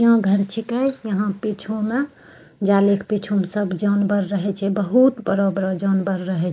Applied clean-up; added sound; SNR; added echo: neural mask model Resemble Enhance denoiser.